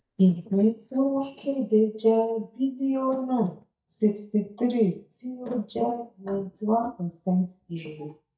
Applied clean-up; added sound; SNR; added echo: neural mask model DeepFilterNet 3.